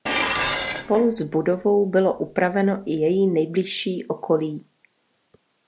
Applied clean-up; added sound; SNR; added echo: none; Dishes, pots, and pans; 7 dB; none.